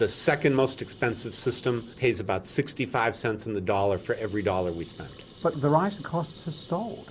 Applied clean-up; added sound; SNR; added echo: none; Water tap, faucet / Liquid; 18 dB; none.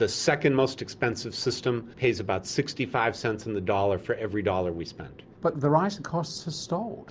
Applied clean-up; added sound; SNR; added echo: none; none; none; none.